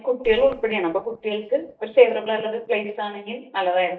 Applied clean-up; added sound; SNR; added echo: neural mask model DeepFilterNet 3.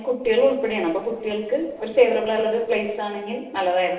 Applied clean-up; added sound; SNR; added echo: neural separator model SepFormer DNS4.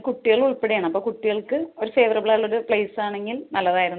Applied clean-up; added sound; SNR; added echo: none; none; none; none.